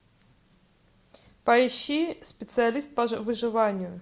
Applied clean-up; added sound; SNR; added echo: none; none; none; none.